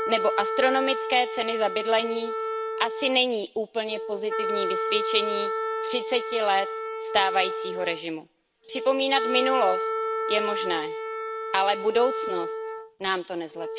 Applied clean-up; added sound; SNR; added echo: none; Wind instrument, woodwind instrument; 3 dB; none.